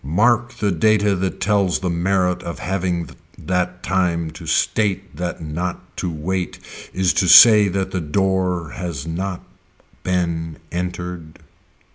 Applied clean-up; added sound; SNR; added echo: none; none; none; none.